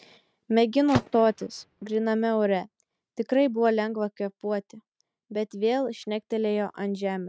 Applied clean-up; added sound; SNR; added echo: neural mask model RNNoise.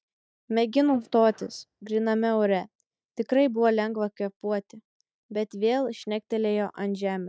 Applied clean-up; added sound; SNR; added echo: neural mask model DeepFilterNet 3.